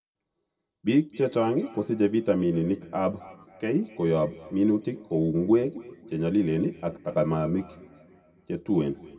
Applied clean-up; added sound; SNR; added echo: none; none; none; reverberation time 1.7 s.